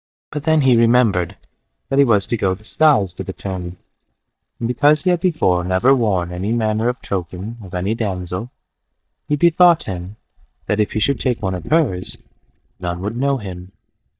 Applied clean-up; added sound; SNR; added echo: neural mask model DeepFilterNet 3.